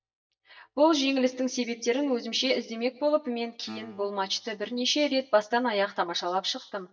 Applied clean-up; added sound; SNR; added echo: neural mask model DeepFilterNet 3.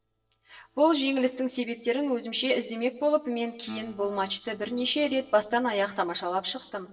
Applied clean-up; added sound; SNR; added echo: neural separator model SepFormer DNS4.